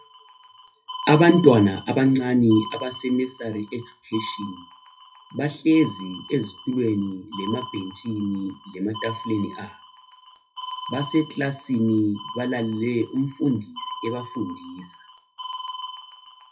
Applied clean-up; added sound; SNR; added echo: classical method WPE with log-MMSE.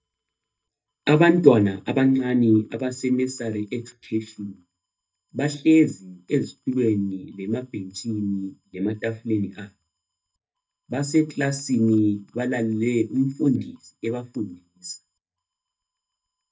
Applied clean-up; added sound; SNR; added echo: neural mask model DeepFilterNet 3.